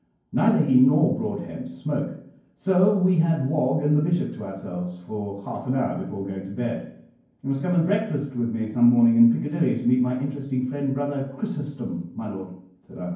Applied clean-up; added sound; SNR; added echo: none; none; none; reverberation time 0.9 s.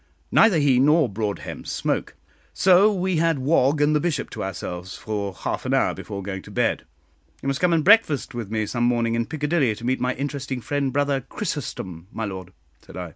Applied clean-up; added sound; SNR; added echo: none; none; none; none.